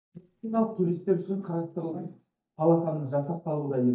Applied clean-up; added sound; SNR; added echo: neural mask model DeepFilterNet 3.